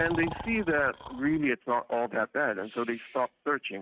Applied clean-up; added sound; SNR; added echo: neural mask model RNNoise.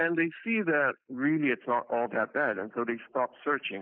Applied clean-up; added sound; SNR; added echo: neural mask model Resemble Enhance denoiser.